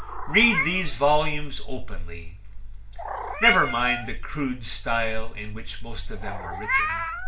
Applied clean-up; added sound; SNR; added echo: none; Meow; 7 dB; reverberation time 0.4 s.